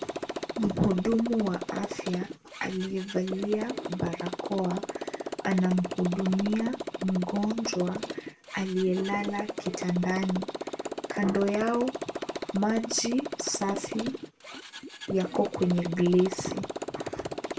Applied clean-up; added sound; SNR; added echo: none; Motorcycle; 6 dB; reverberation time 0.2 s.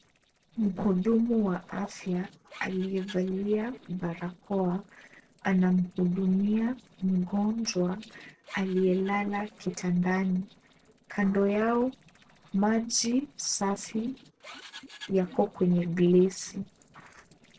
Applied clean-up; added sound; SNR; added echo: neural separator model SepFormer DNS4.